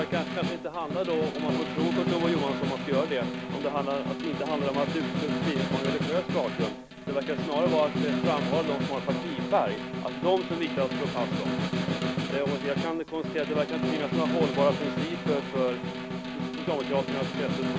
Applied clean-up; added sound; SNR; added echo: none; Snare drum; 0 dB; none.